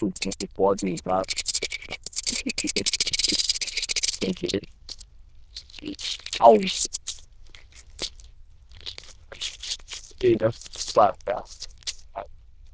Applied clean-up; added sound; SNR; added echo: neural diffusion model UNIVERSE++.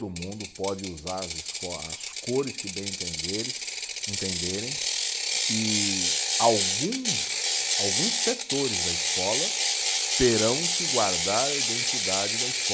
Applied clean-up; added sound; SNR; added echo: none; Ratchet, pawl; -3 dB; none.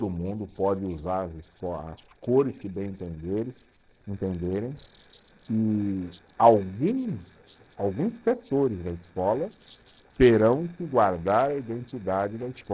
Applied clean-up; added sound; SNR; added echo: neural separator model SepFormer DNS4.